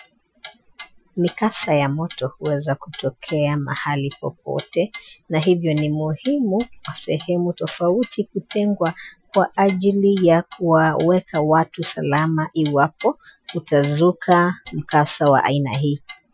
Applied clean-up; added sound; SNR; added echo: classical method Wiener filter.